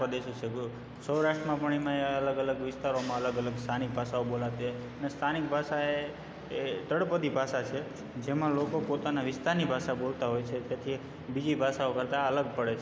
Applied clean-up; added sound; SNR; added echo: none; none; none; none.